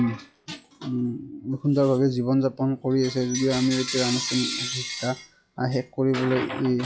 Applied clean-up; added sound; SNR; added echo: classical method log-MMSE.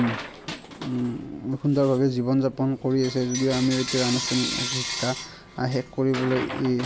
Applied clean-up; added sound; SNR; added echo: none; Coin (dropping) / Bell; 9 dB; none.